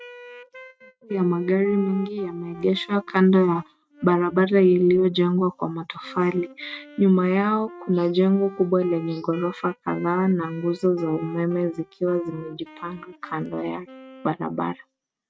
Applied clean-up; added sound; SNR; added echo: neural mask model RNNoise.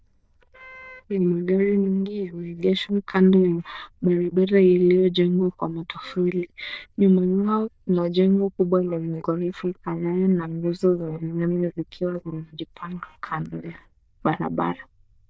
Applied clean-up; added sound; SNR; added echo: neural diffusion model UNIVERSE++.